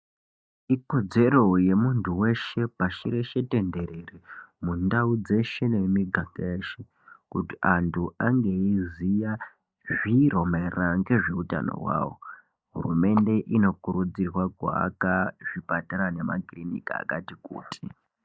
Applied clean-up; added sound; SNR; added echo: neural mask model DeepFilterNet 3.